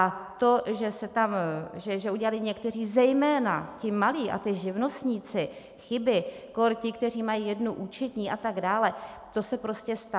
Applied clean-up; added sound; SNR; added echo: none; none; none; none.